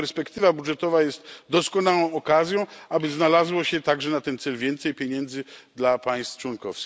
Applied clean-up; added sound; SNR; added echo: none; none; none; none.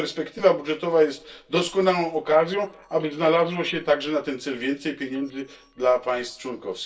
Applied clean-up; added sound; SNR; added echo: neural separator model SepFormer DNS4.